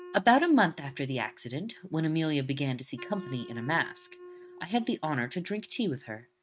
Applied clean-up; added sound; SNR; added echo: neural mask model RNNoise.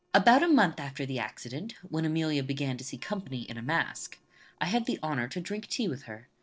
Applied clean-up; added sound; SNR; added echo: neural separator model SepFormer DNS4.